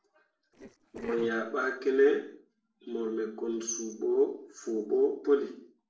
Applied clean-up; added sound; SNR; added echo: neural separator model SepFormer DNS4.